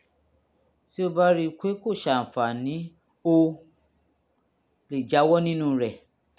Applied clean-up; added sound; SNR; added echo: none; none; none; none.